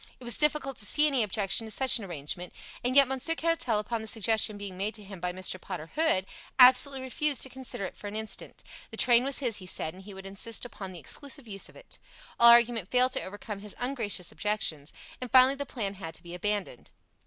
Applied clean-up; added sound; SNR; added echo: none; none; none; none.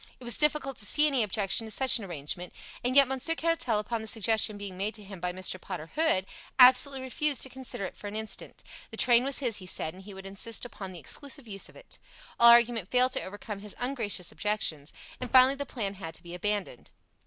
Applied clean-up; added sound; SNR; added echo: none; Slam; 19 dB; none.